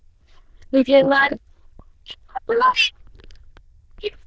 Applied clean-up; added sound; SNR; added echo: neural diffusion model UNIVERSE++.